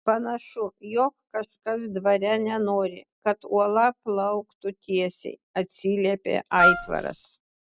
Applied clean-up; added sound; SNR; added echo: none; Wind instrument, woodwind instrument; -3 dB; none.